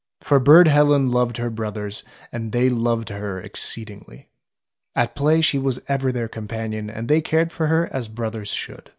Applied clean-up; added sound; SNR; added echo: none; none; none; none.